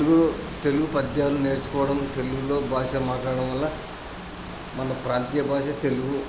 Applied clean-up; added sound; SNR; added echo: none; none; none; none.